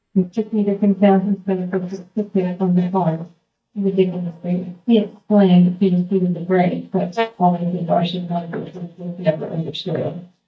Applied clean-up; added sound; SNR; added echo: neural mask model DeepFilterNet 3.